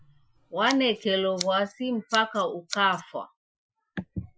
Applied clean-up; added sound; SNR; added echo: classical method Wiener filter.